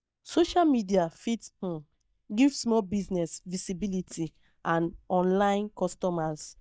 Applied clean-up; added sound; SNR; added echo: neural mask model DeepFilterNet 3.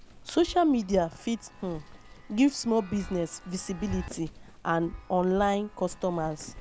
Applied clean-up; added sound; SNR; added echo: none; Wind + Chime; 16 dB; none.